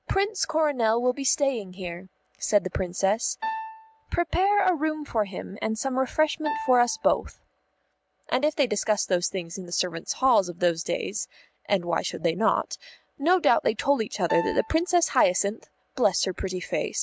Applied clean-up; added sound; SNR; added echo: none; Piano; 10 dB; none.